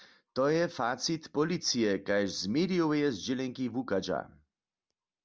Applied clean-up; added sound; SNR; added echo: none; none; none; none.